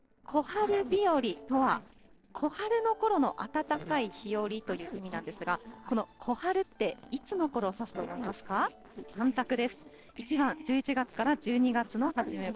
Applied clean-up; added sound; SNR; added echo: neural separator model SepFormer DNS4.